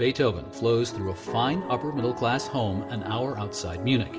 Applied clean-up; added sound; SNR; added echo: none; Dog; 17 dB; reverberation time 2.8 s.